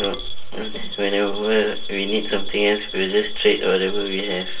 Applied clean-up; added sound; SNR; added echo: none; Coin (dropping) / Glass; 13 dB; reverberation time 0.1 s.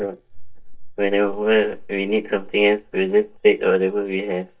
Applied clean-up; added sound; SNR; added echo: neural mask model DeepFilterNet 3.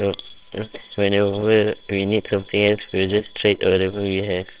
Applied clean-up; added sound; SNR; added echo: neural separator model SepFormer WHAMR!.